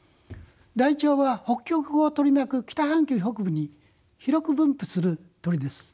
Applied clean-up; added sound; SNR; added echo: none; none; none; none.